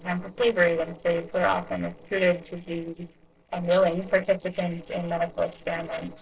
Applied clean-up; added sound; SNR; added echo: neural separator model SepFormer DNS4.